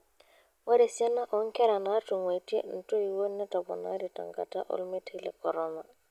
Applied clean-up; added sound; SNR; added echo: none; none; none; none.